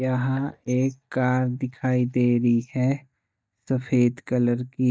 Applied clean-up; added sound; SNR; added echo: neural mask model DeepFilterNet 3.